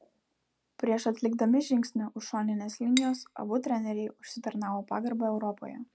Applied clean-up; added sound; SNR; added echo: none; Cutlery, silverware / Dishes, pots, and pans; 8 dB; none.